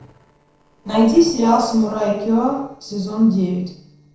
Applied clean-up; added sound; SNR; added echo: neural separator model SepFormer DNS4.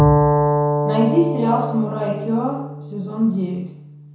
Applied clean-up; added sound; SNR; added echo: none; Bowed string instrument; -2 dB; reverberation time 0.7 s.